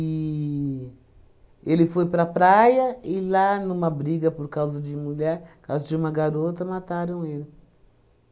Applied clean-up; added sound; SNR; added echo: none; none; none; none.